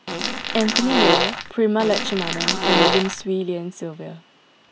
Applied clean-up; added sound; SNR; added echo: none; Fart; -3 dB; none.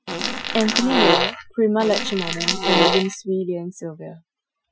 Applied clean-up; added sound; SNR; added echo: classical method Wiener filter.